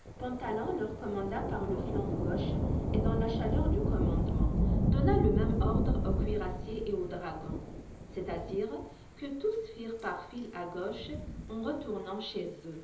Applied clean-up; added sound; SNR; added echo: none; Thunder / Rain; -4 dB; reverberation time 1.2 s.